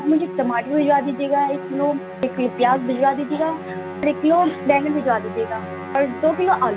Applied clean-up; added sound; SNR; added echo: none; Musical instrument; 11 dB; none.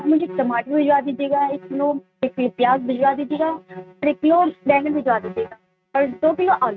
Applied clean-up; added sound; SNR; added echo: neural mask model RNNoise.